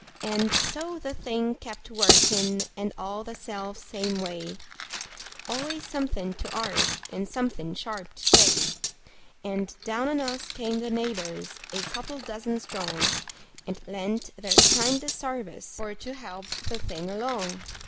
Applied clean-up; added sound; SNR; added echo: none; Cutlery, silverware; -2 dB; none.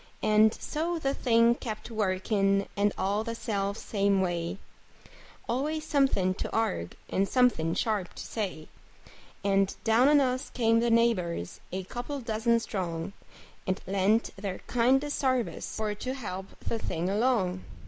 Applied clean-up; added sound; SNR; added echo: none; none; none; none.